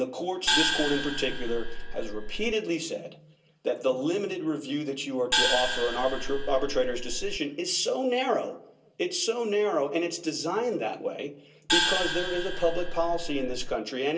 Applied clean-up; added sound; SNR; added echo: none; Gong; -1 dB; reverberation time 0.2 s.